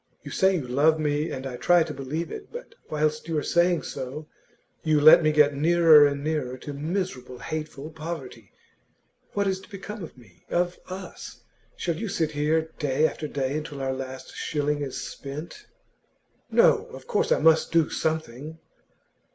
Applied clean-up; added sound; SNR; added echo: none; none; none; none.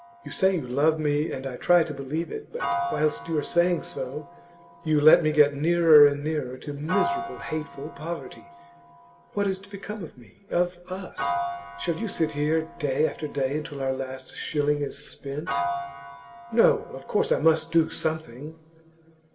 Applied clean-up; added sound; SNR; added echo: none; Piano; 11 dB; reverberation time 2.1 s.